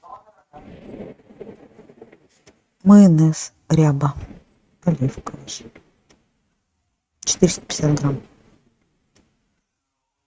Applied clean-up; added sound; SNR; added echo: neural mask model RNNoise.